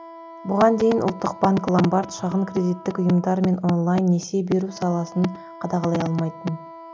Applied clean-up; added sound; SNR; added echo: none; Wind instrument, woodwind instrument; 19 dB; none.